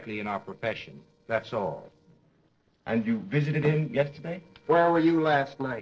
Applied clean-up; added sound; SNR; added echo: neural separator model SepFormer DNS4.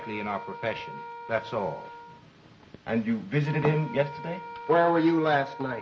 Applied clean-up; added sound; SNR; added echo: none; Wind instrument, woodwind instrument; 13 dB; reverberation time 0.2 s.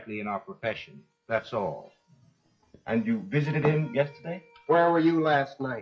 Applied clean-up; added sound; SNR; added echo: classical method WPE with log-MMSE.